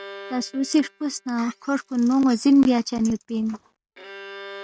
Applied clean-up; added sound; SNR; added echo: neural mask model RNNoise.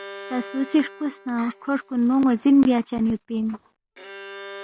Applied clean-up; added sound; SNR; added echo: none; Bowed string instrument; 19 dB; none.